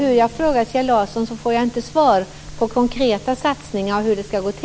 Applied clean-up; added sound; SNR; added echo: none; Respiratory sounds; 20 dB; none.